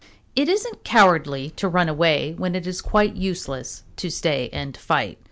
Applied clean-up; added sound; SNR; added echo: none; none; none; none.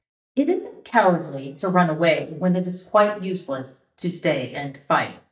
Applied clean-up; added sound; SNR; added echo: neural mask model DeepFilterNet 3.